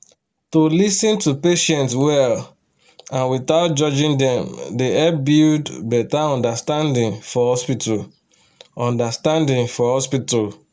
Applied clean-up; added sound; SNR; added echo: none; none; none; none.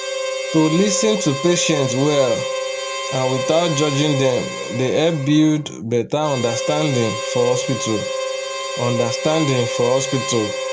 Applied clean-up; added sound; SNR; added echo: none; Harmonica; 5 dB; none.